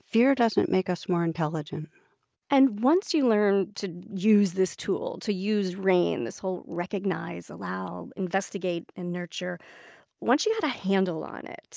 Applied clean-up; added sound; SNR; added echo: none; none; none; none.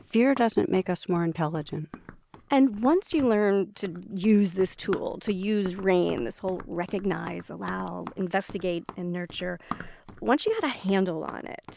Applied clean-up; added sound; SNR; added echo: none; Run; 18 dB; none.